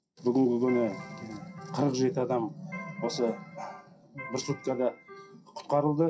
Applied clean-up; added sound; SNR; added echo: classical method WPE with log-MMSE.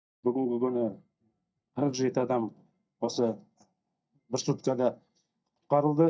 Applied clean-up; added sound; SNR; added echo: neural mask model DeepFilterNet 3.